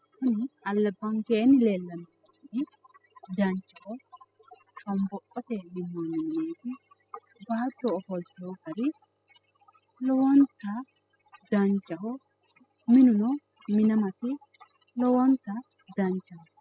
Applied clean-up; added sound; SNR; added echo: classical method spectral subtraction.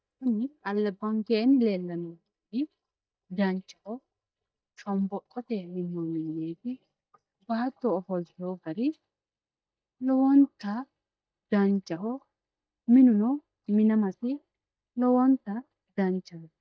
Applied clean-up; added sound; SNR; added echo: neural mask model DeepFilterNet 3.